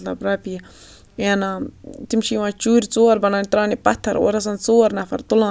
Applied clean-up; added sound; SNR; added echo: none; none; none; none.